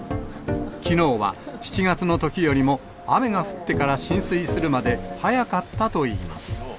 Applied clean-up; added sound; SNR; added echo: none; none; none; none.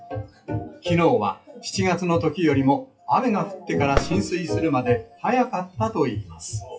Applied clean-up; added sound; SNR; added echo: classical method WPE with log-MMSE.